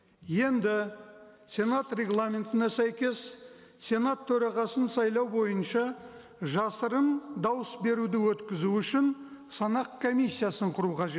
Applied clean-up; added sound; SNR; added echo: none; none; none; none.